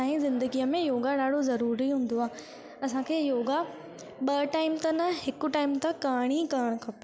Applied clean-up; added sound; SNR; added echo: none; none; none; none.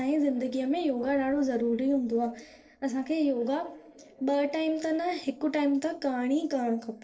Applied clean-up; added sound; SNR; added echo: neural separator model SepFormer DNS4.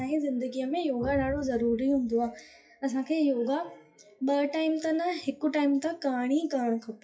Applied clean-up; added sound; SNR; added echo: classical method WPE with log-MMSE.